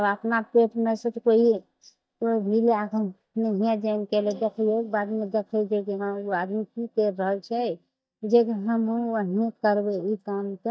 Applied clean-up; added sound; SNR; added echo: neural mask model DeepFilterNet 3.